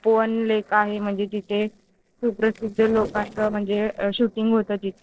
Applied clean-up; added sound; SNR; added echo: neural separator model SepFormer DNS4.